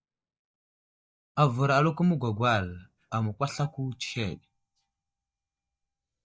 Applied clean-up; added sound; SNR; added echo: neural mask model DeepFilterNet 3.